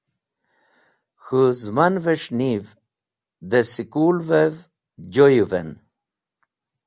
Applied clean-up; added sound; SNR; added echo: none; none; none; none.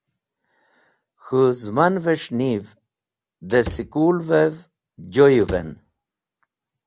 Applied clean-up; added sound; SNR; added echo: none; Slam / Wood; 13 dB; none.